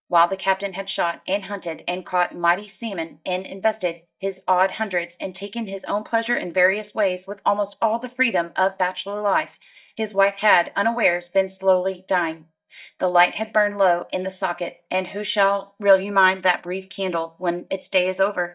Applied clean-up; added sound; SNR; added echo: neural mask model DeepFilterNet 3.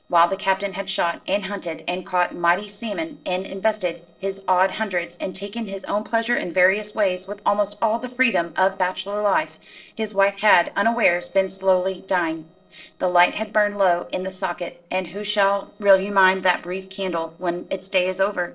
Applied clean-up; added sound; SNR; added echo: neural separator model SepFormer DNS4.